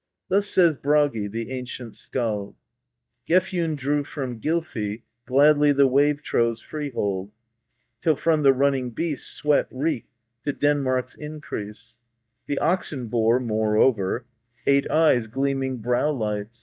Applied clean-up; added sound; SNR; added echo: neural mask model DeepFilterNet 3.